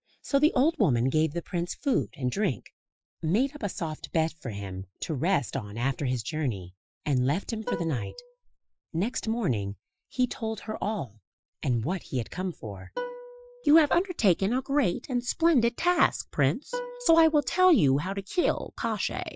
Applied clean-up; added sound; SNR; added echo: classical method Wiener filter.